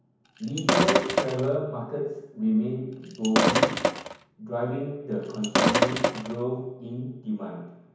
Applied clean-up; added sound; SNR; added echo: none; Sink (filling or washing); -4 dB; reverberation time 1.0 s.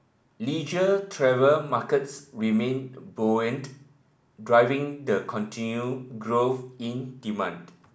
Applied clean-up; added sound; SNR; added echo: none; none; none; none.